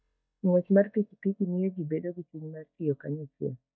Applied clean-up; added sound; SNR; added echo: neural mask model DeepFilterNet 3.